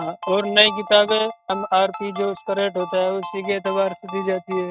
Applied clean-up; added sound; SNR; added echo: neural mask model RNNoise.